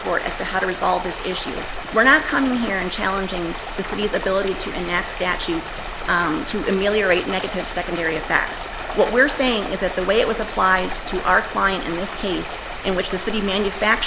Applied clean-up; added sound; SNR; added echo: none; Stream; 10 dB; none.